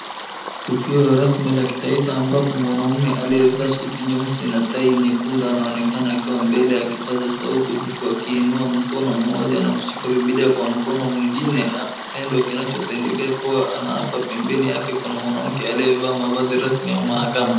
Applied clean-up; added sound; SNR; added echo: none; Stream; 9 dB; reverberation time 0.8 s.